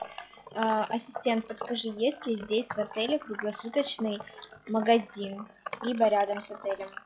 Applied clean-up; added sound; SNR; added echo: classical method log-MMSE.